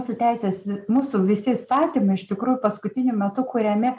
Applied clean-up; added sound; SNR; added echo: none; none; none; none.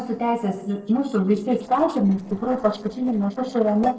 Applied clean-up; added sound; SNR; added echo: neural separator model SepFormer DNS4.